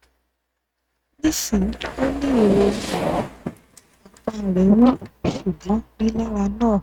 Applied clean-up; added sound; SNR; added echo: neural mask model RNNoise.